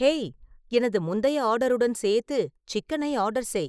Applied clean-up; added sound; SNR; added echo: neural mask model Resemble Enhance denoiser.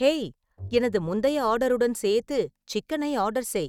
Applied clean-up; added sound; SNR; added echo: neural mask model RNNoise.